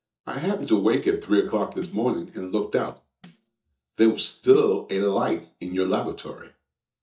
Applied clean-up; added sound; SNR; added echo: neural mask model DeepFilterNet 3.